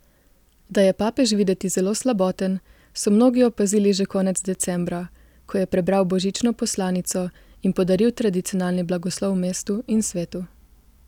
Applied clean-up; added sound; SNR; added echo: none; none; none; none.